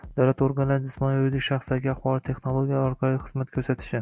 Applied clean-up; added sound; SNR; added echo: none; Bass drum; 20 dB; none.